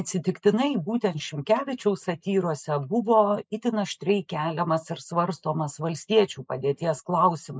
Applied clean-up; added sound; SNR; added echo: neural mask model Resemble Enhance denoiser.